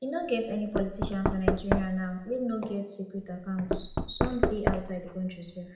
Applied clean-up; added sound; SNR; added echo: none; Knock / Wood; 0 dB; reverberation time 0.8 s.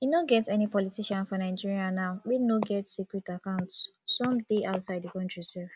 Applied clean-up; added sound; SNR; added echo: none; none; none; none.